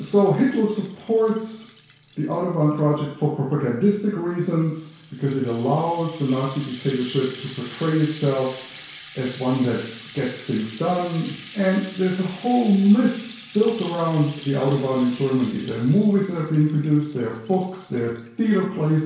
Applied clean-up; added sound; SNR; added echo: none; Rattle (instrument); 18 dB; reverberation time 0.6 s.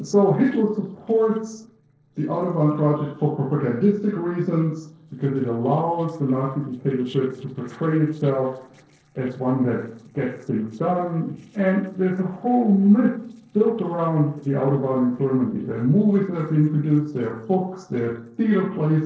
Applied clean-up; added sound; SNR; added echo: neural separator model SepFormer DNS4.